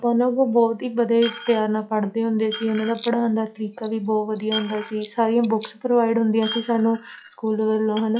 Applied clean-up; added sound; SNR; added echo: classical method log-MMSE.